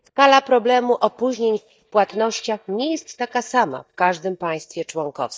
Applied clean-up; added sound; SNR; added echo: neural mask model DeepFilterNet 3.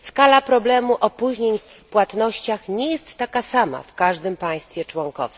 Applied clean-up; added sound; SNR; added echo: none; none; none; none.